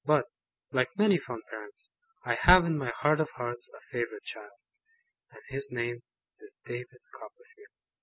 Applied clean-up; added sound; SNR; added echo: none; none; none; none.